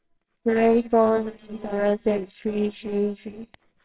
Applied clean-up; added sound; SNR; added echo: neural separator model SepFormer WHAMR!.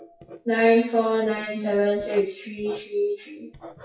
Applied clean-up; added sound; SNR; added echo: classical method WPE with log-MMSE.